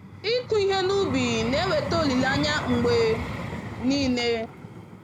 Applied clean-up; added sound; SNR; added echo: none; Vehicle; 7 dB; none.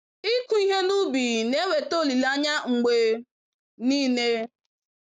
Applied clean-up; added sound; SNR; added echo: none; none; none; none.